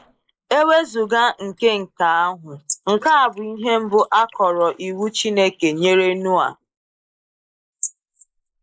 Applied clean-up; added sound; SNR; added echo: neural mask model Resemble Enhance denoiser.